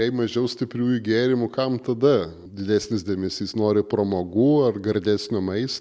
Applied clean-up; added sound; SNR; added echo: none; none; none; none.